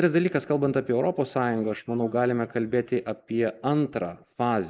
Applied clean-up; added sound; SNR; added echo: neural mask model Resemble Enhance denoiser.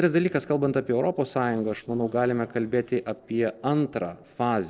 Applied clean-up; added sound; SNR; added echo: neural separator model SepFormer DNS4.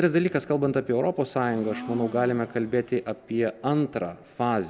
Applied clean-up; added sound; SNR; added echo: none; Domestic sounds, home sounds; 15 dB; none.